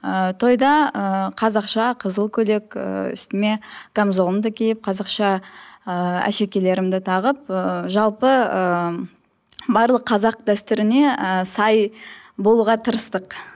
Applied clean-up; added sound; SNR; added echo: none; none; none; none.